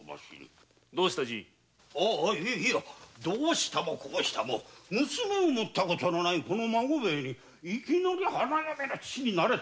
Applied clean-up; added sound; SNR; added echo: none; none; none; none.